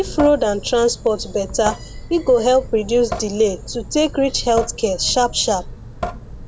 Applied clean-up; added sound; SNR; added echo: none; Drip / Sink (filling or washing) / Water tap, faucet; 12 dB; none.